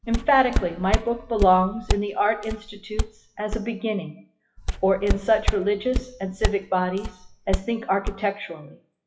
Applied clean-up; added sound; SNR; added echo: classical method WPE with log-MMSE.